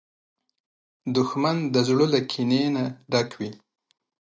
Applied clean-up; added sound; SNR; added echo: none; none; none; none.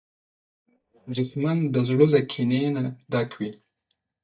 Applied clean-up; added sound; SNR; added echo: neural mask model DeepFilterNet 3.